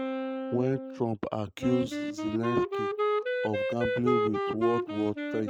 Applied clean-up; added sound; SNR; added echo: neural mask model RNNoise.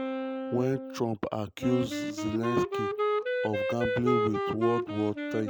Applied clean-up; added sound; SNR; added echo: none; Wind instrument, woodwind instrument; 0 dB; none.